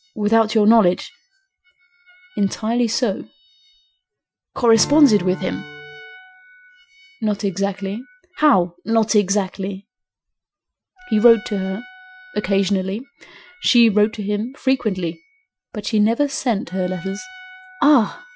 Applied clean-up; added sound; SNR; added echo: classical method Wiener filter.